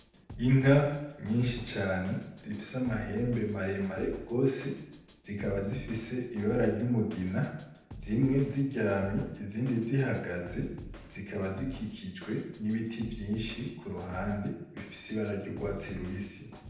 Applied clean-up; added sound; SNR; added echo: none; Drum kit; 15 dB; reverberation time 0.8 s.